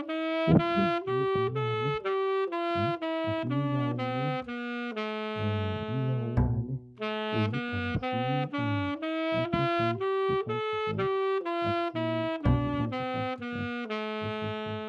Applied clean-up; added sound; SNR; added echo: none; Bowed string instrument + Wind instrument, woodwind instrument; -4 dB; none.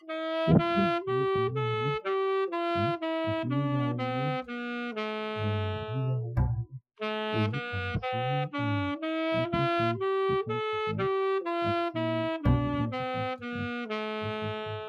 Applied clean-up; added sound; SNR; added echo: classical method Wiener filter.